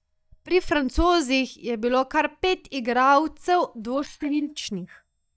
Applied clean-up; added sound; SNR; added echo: neural mask model DeepFilterNet 3.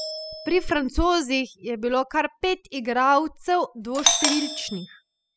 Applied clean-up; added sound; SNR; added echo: classical method spectral subtraction.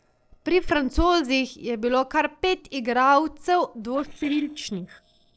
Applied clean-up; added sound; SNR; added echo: neural separator model SepFormer DNS4.